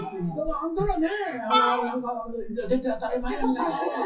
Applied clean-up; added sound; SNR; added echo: classical method WPE with log-MMSE.